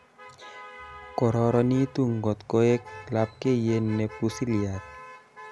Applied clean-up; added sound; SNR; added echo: none; Motor vehicle (road); 18 dB; none.